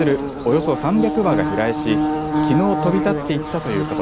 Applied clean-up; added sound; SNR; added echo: none; Buzz / Bird; 1 dB; none.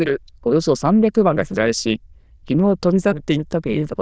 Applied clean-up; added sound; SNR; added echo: neural diffusion model UNIVERSE++.